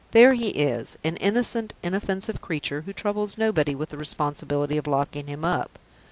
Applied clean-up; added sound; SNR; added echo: none; none; none; none.